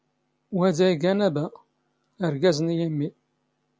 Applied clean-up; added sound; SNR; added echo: none; none; none; none.